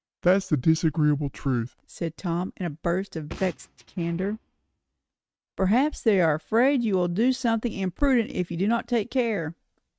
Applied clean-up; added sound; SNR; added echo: neural mask model RNNoise.